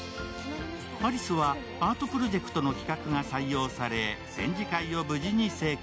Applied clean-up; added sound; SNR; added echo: none; none; none; none.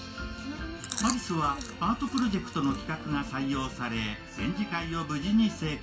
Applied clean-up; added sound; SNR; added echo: none; Chewing, mastication; 12 dB; reverberation time 0.2 s.